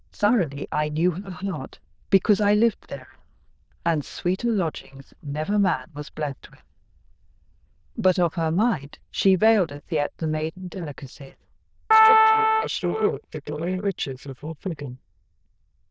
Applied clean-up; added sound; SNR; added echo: neural diffusion model UNIVERSE++.